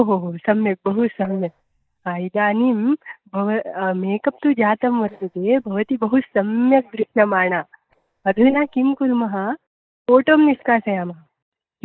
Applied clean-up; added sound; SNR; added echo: neural mask model DeepFilterNet 3.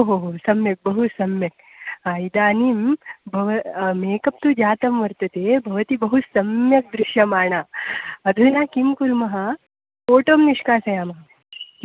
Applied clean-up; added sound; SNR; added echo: none; none; none; none.